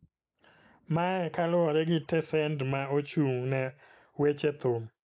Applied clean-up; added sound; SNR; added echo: neural mask model Resemble Enhance denoiser.